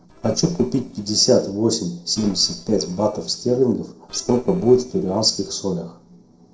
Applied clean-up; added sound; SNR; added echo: neural separator model SepFormer DNS4.